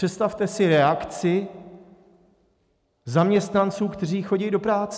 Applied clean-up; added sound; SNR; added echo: none; none; none; none.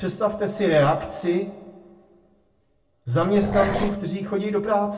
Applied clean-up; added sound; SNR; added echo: none; Growling; 5 dB; reverberation time 0.3 s.